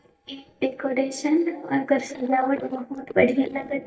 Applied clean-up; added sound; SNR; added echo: neural mask model DeepFilterNet 3.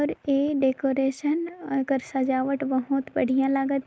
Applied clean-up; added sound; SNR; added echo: none; none; none; none.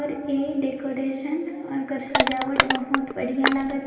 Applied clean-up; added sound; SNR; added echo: none; Crushing; -1 dB; reverberation time 2.6 s.